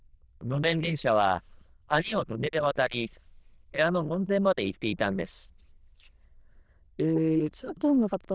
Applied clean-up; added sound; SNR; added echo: neural diffusion model UNIVERSE++.